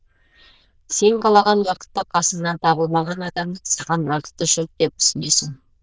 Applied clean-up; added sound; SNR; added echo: neural diffusion model UNIVERSE++.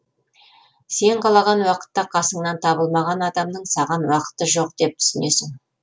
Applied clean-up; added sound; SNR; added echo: none; none; none; none.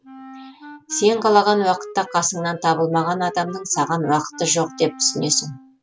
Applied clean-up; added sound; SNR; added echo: none; Wind instrument, woodwind instrument; 19 dB; none.